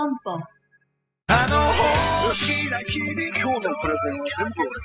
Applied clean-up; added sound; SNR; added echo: classical method spectral subtraction.